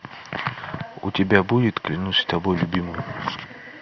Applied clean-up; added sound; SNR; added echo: none; none; none; none.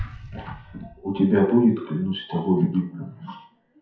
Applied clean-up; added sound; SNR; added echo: classical method WPE with log-MMSE.